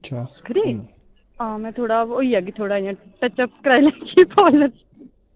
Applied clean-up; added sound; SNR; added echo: neural separator model SepFormer DNS4.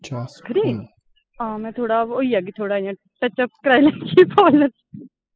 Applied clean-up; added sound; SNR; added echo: classical method spectral subtraction.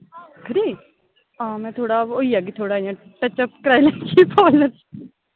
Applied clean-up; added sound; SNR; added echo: none; none; none; none.